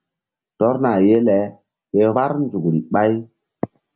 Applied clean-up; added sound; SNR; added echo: none; none; none; none.